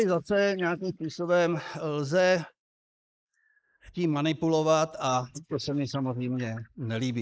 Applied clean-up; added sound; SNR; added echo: neural mask model Resemble Enhance denoiser.